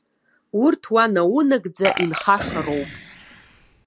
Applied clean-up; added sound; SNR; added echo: none; Burping, eructation; 9 dB; none.